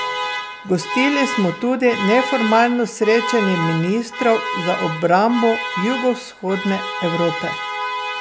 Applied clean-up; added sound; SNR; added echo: none; Alarm; 6 dB; none.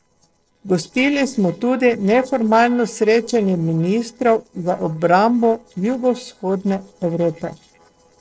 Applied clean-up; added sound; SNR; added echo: neural separator model SepFormer DNS4.